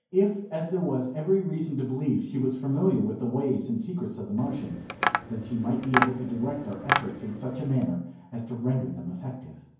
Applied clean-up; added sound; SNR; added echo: none; Tap; 2 dB; reverberation time 0.9 s.